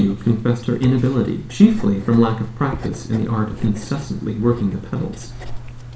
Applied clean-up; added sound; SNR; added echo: none; Writing; 12 dB; reverberation time 0.5 s.